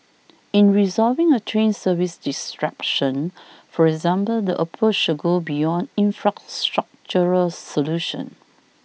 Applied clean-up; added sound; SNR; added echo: none; none; none; none.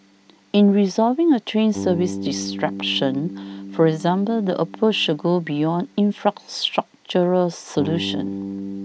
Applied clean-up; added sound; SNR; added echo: none; Bass guitar; 12 dB; none.